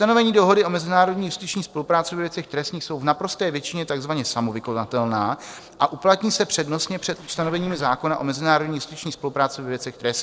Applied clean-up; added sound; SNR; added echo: neural separator model SepFormer DNS4.